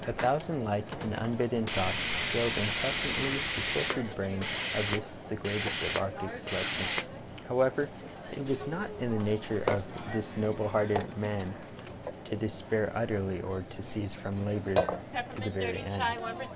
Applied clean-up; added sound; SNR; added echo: none; Hiss; -2 dB; reverberation time 1.1 s.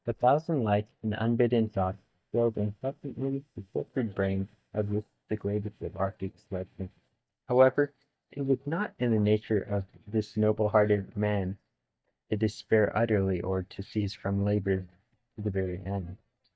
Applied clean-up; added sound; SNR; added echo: neural mask model DeepFilterNet 3.